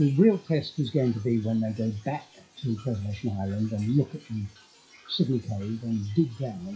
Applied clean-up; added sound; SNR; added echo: classical method WPE with log-MMSE.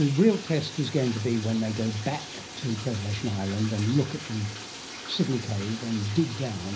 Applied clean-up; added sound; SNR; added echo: none; Bathtub (filling or washing); 12 dB; reverberation time 0.5 s.